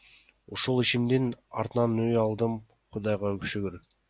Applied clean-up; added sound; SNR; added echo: none; none; none; none.